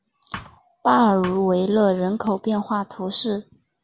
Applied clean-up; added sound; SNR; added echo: none; Thump, thud; 15 dB; none.